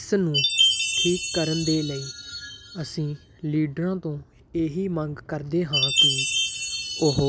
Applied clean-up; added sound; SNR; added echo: none; Chime; 0 dB; none.